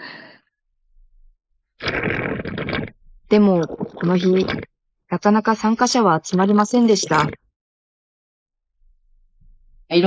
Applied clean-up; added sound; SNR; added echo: neural mask model Resemble Enhance denoiser.